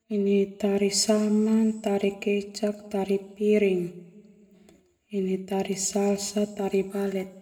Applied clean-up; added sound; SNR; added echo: none; none; none; reverberation time 1.0 s.